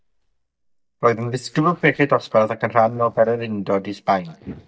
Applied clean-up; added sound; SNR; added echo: neural mask model DeepFilterNet 3.